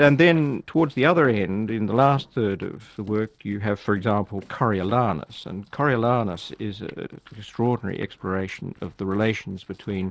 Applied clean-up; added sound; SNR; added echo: neural separator model SepFormer DNS4.